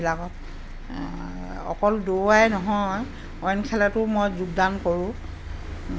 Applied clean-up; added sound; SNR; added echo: none; none; none; none.